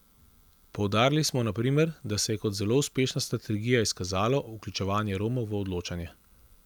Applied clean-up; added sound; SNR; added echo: none; none; none; none.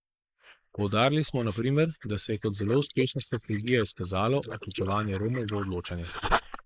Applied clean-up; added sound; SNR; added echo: neural mask model Resemble Enhance denoiser.